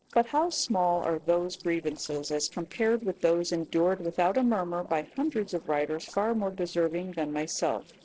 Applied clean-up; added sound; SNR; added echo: neural separator model SepFormer DNS4.